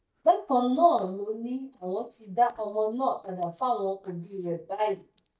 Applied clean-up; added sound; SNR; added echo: neural mask model DeepFilterNet 3.